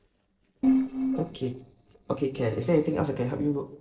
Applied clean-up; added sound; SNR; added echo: neural separator model SepFormer DNS4.